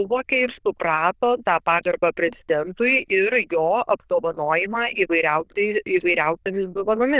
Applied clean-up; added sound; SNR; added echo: neural diffusion model UNIVERSE++.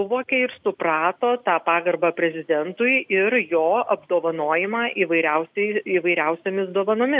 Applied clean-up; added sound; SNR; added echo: none; none; none; none.